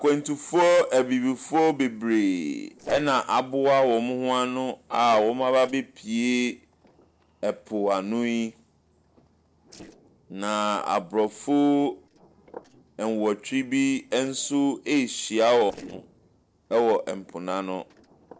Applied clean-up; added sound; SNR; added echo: neural separator model SepFormer DNS4.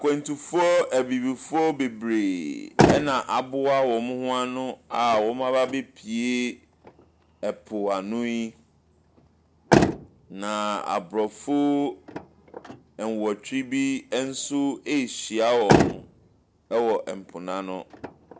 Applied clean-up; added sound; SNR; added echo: none; Motor vehicle (road); 4 dB; none.